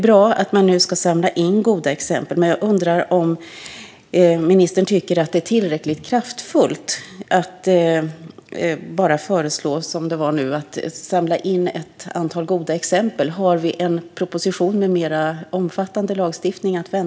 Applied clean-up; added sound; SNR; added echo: none; none; none; none.